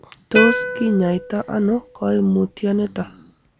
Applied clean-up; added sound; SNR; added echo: none; Plucked string instrument; 6 dB; none.